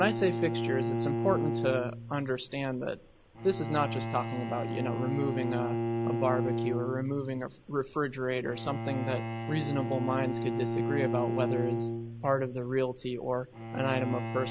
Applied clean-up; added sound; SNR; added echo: none; Bowed string instrument; 2 dB; none.